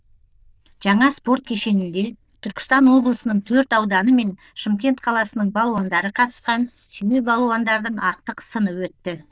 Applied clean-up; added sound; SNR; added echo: neural diffusion model UNIVERSE++.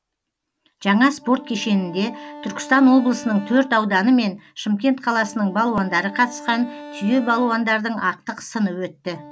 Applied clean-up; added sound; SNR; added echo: none; Wind instrument, woodwind instrument; 19 dB; none.